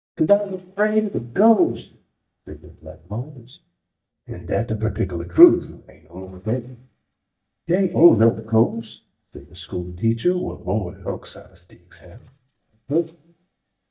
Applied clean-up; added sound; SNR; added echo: neural mask model DeepFilterNet 3.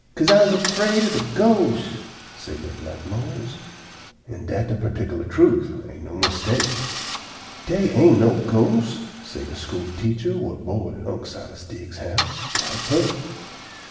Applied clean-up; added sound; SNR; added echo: none; Idling / Engine starting / Car; 10 dB; reverberation time 1.1 s.